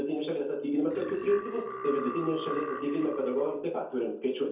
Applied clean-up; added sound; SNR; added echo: none; Burping, eructation; 9 dB; reverberation time 0.5 s.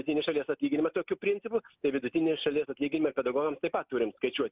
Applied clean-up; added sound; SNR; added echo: none; none; none; none.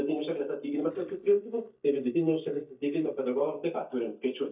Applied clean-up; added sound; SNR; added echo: neural mask model DeepFilterNet 3.